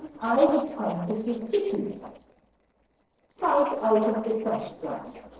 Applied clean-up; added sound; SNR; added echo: neural separator model SepFormer DNS4.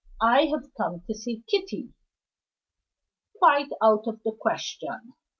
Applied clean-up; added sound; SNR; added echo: none; none; none; none.